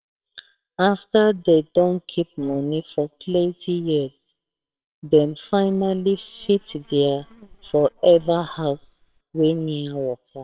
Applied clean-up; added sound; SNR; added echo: neural separator model SepFormer WHAMR!.